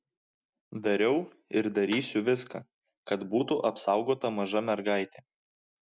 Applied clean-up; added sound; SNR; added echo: none; Snare drum; 13 dB; none.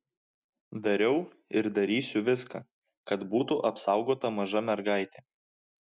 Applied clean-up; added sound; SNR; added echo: none; none; none; none.